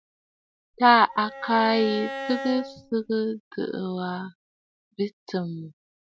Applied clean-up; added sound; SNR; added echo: none; Bowed string instrument; 10 dB; none.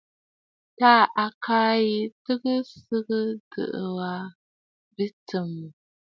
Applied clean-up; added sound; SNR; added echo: none; none; none; none.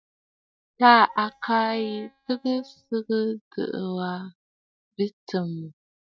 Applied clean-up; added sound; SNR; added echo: neural mask model DeepFilterNet 3.